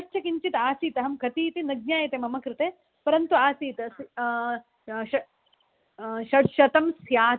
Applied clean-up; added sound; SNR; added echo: none; none; none; none.